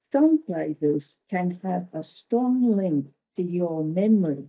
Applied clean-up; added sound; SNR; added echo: neural mask model DeepFilterNet 3.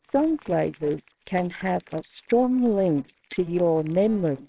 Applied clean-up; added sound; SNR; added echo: neural separator model SepFormer WHAMR!.